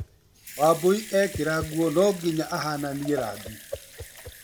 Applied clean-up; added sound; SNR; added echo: none; Sink (filling or washing) / Water tap, faucet / Liquid + Whoosh, swoosh, swish; 13 dB; none.